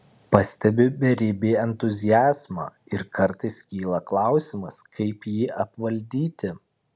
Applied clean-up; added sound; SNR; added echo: none; none; none; none.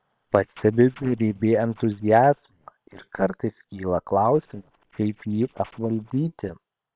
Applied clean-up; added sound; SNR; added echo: neural separator model SepFormer WHAM!.